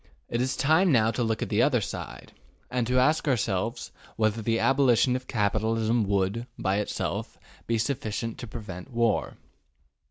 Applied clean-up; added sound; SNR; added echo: none; none; none; none.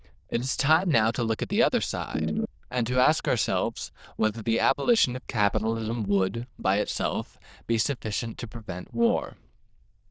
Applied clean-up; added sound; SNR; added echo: neural diffusion model UNIVERSE++.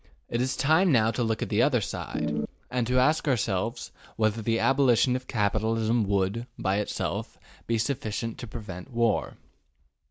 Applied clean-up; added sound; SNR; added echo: none; Organ; 0 dB; none.